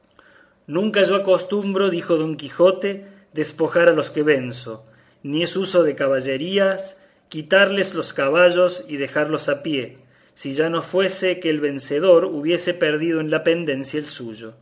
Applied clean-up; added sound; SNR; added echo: none; none; none; none.